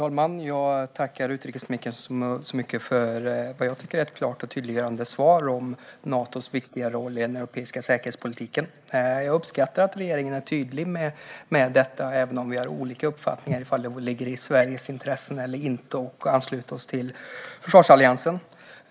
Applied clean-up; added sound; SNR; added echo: neural mask model Resemble Enhance denoiser.